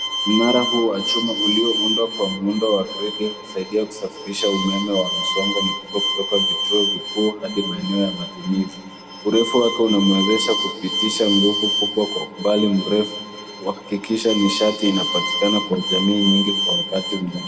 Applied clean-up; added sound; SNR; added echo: none; Bowed string instrument; 3 dB; reverberation time 2.0 s.